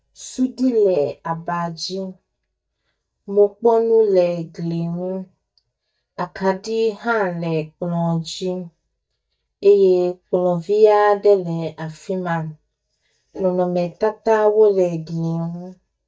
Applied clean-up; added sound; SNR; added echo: neural mask model DeepFilterNet 3.